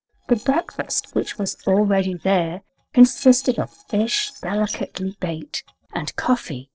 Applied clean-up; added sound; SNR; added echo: neural separator model SepFormer DNS4.